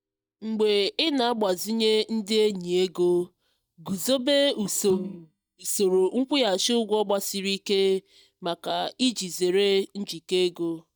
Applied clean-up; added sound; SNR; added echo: neural mask model DeepFilterNet 3.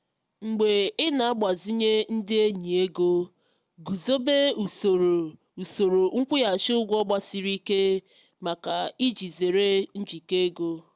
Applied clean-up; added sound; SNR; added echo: none; none; none; none.